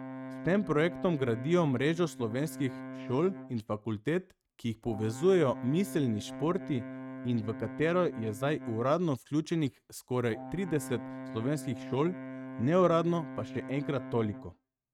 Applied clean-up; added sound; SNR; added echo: neural mask model RNNoise.